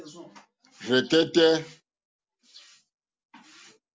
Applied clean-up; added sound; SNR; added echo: none; none; none; none.